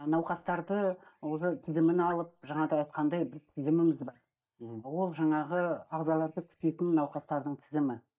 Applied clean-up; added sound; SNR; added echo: neural mask model DeepFilterNet 3.